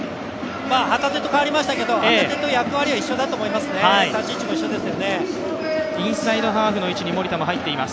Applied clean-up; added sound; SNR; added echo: none; none; none; none.